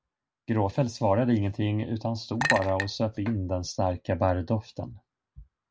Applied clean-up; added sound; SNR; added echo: none; Chink, clink; 5 dB; none.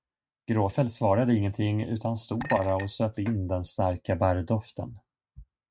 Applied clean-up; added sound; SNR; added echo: neural mask model RNNoise.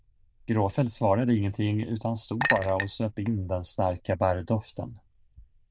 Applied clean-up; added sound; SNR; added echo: neural diffusion model UNIVERSE++.